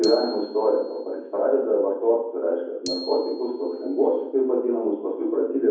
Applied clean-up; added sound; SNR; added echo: none; Glockenspiel; 19 dB; reverberation time 0.9 s.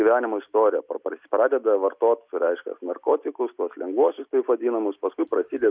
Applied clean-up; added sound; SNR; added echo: none; none; none; none.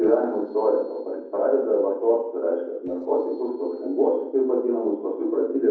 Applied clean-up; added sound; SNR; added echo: neural separator model SepFormer DNS4.